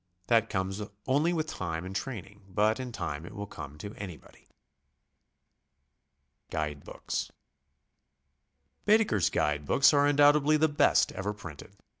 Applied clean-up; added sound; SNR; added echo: none; none; none; none.